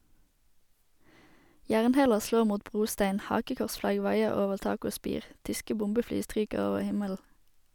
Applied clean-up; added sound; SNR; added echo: none; none; none; none.